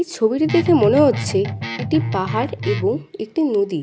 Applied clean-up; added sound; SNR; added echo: none; Guitar; 6 dB; none.